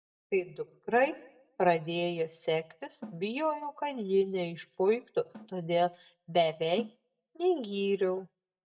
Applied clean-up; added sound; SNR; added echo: neural mask model DeepFilterNet 3.